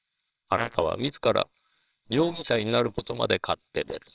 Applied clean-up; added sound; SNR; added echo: neural separator model SepFormer WHAMR!.